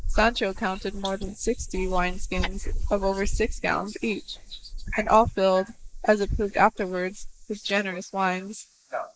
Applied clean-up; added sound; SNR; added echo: neural mask model Resemble Enhance denoiser.